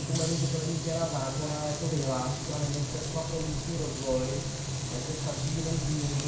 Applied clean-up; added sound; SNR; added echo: none; Frying (food); 0 dB; reverberation time 0.6 s.